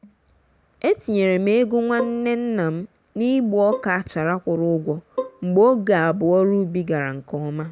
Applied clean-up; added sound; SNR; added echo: none; Bowed string instrument; 11 dB; none.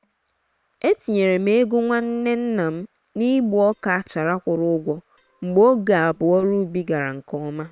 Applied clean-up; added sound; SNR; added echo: neural separator model SepFormer WHAM!.